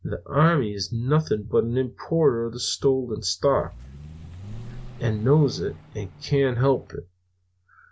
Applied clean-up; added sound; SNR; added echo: none; Vehicle; 16 dB; none.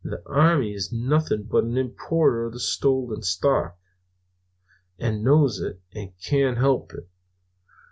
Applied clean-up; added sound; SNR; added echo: none; none; none; none.